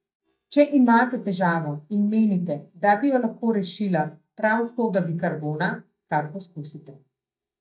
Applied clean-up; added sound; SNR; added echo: neural mask model DeepFilterNet 3.